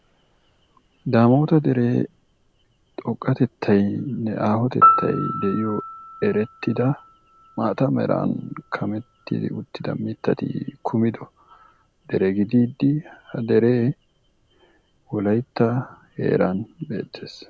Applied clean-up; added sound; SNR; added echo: none; Piano; 8 dB; none.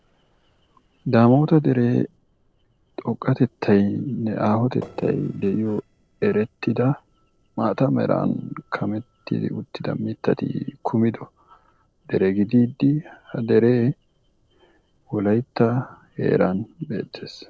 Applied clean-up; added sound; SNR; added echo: neural separator model SepFormer DNS4.